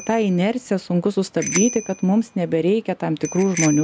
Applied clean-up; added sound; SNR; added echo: none; Bicycle bell; 12 dB; none.